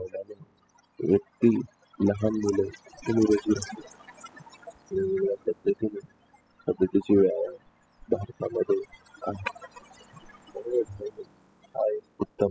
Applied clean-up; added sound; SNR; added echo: classical method spectral subtraction.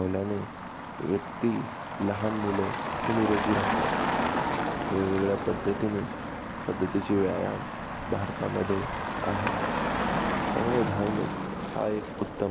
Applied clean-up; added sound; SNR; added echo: none; Motor vehicle (road); 1 dB; none.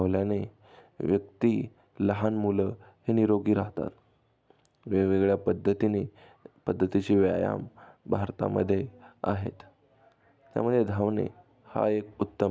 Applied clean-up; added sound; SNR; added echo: none; none; none; none.